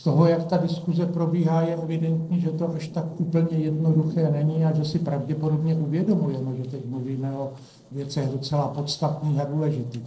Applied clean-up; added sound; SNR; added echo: neural separator model SepFormer DNS4.